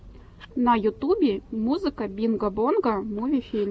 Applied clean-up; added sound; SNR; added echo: none; none; none; none.